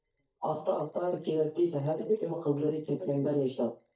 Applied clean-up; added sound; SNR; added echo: neural mask model DeepFilterNet 3.